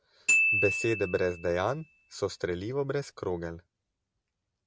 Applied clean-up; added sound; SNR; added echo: none; Glockenspiel; 0 dB; none.